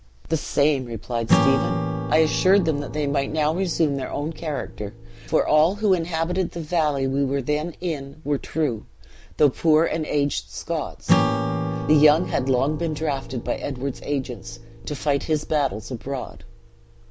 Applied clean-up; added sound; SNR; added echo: none; Acoustic guitar / Strum; 7 dB; none.